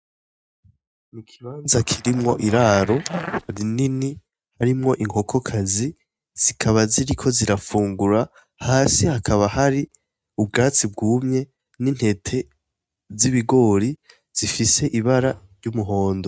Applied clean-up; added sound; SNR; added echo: neural mask model RNNoise.